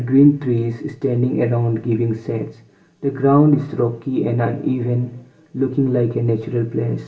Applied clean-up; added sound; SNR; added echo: none; none; none; reverberation time 0.2 s.